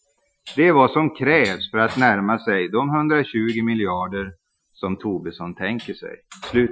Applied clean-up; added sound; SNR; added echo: classical method Wiener filter.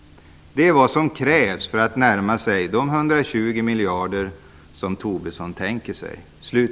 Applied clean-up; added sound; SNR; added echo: none; none; none; none.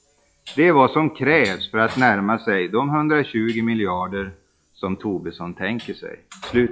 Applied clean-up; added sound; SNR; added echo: classical method log-MMSE.